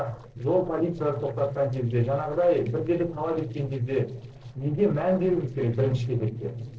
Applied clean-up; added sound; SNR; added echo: neural separator model SepFormer DNS4.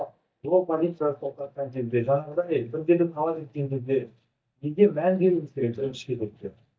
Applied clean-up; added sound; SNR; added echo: neural mask model DeepFilterNet 3.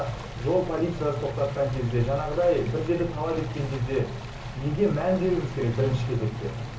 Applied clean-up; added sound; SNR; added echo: none; Stream; 17 dB; reverberation time 0.8 s.